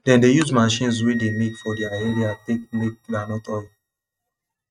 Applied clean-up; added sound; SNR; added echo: neural mask model RNNoise.